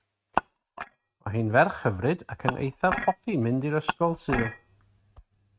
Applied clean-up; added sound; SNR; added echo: neural mask model RNNoise.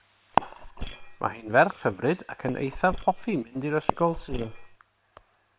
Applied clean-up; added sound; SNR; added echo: neural separator model SepFormer WHAM!.